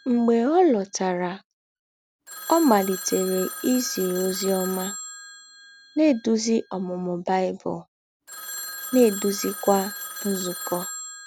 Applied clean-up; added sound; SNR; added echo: none; Telephone; 12 dB; none.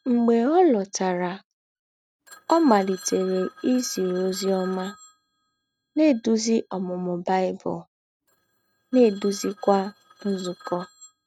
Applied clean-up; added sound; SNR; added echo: neural mask model RNNoise.